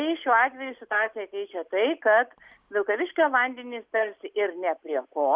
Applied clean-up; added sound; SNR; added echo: none; none; none; none.